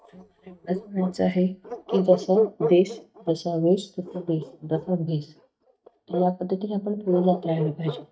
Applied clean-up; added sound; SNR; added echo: neural mask model DeepFilterNet 3.